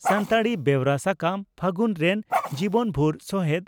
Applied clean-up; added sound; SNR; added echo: none; Dog; 6 dB; none.